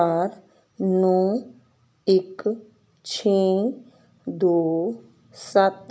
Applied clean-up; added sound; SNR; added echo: none; none; none; none.